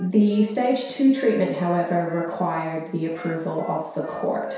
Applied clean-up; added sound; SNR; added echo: none; Wind instrument, woodwind instrument; 18 dB; reverberation time 0.7 s.